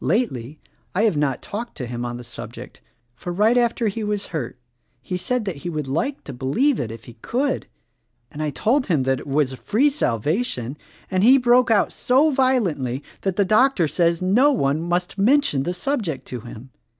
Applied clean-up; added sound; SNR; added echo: none; none; none; none.